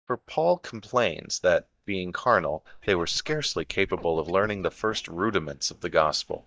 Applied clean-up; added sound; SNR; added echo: neural mask model DeepFilterNet 3.